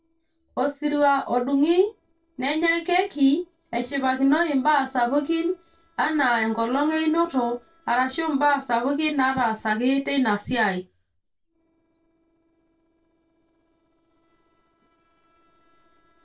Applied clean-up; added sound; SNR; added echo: neural separator model SepFormer DNS4.